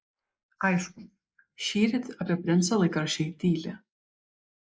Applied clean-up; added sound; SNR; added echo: neural mask model Resemble Enhance denoiser.